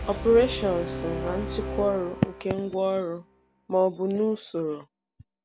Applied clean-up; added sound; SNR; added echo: none; Brass instrument; 10 dB; none.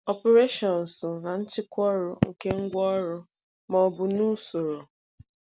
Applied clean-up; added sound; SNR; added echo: none; none; none; none.